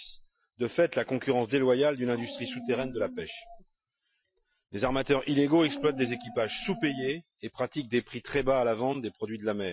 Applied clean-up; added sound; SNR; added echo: classical method Wiener filter.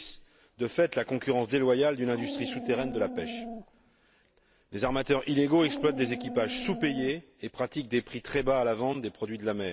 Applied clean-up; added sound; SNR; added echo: none; Dog; 8 dB; none.